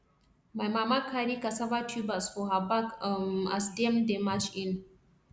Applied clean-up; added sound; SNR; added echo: none; none; none; none.